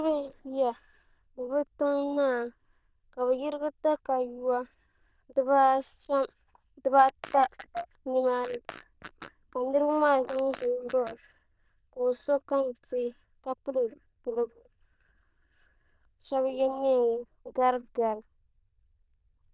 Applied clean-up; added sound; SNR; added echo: neural diffusion model UNIVERSE++.